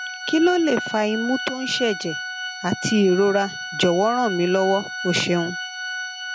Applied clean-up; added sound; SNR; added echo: none; Organ; 9 dB; none.